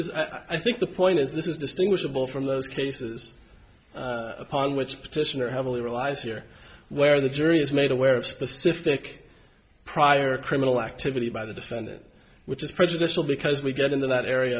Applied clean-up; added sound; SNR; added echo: none; none; none; none.